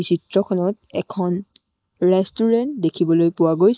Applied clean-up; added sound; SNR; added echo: neural mask model Resemble Enhance denoiser.